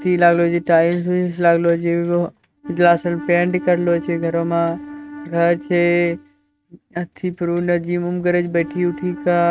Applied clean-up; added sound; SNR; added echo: neural mask model RNNoise.